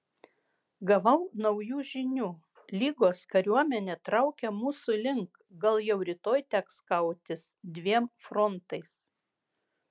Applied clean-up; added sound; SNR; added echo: none; none; none; none.